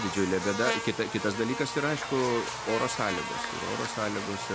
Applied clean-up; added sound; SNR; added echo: none; Buzz; 4 dB; none.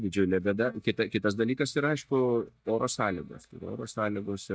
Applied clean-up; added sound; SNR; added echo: neural mask model DeepFilterNet 3.